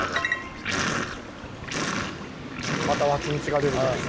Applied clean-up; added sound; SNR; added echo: none; Sink (filling or washing); 2 dB; none.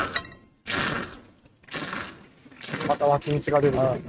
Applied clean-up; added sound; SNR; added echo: neural mask model RNNoise.